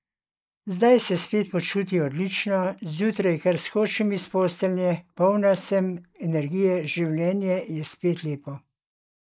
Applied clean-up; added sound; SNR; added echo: neural mask model Resemble Enhance denoiser.